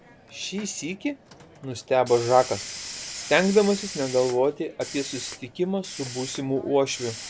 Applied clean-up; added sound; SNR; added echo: none; Hiss; 13 dB; none.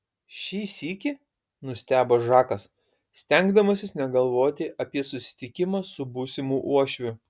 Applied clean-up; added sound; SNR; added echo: none; none; none; none.